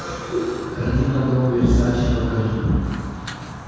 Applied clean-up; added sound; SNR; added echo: none; Fire; 14 dB; reverberation time 2.0 s.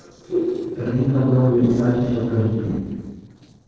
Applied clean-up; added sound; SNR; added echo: neural separator model SepFormer DNS4.